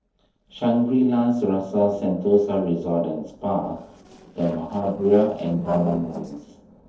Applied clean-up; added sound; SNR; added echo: neural separator model SepFormer DNS4.